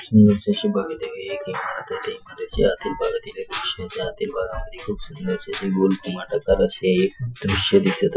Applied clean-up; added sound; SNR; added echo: classical method Wiener filter.